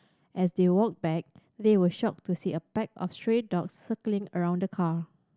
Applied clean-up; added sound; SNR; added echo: none; none; none; none.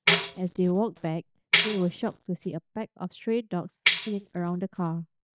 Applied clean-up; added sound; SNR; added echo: neural mask model DeepFilterNet 3.